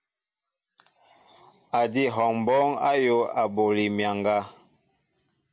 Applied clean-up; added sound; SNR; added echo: none; none; none; none.